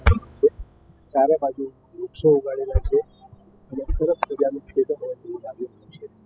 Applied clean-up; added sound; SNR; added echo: classical method spectral subtraction.